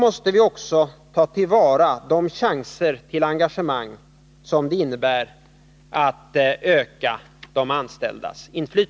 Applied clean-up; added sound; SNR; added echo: none; none; none; none.